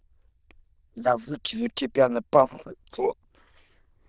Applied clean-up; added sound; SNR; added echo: neural diffusion model UNIVERSE++.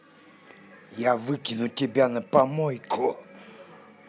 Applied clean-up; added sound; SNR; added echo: none; none; none; none.